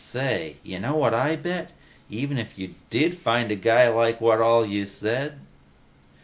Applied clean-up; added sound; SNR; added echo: none; none; none; none.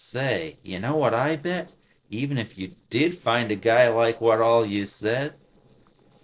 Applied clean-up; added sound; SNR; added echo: neural separator model SepFormer DNS4.